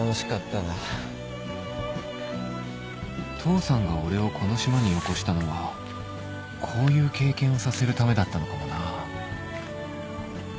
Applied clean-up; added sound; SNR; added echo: none; Whoosh, swoosh, swish; 20 dB; none.